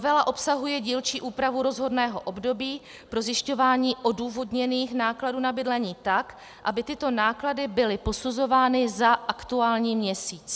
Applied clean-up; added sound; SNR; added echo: none; none; none; none.